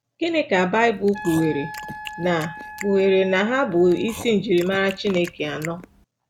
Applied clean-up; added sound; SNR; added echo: none; Wind instrument, woodwind instrument + Chewing, mastication; 15 dB; none.